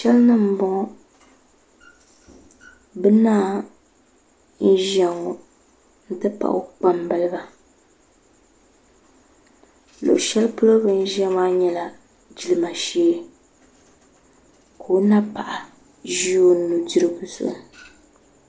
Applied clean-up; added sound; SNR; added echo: none; none; none; none.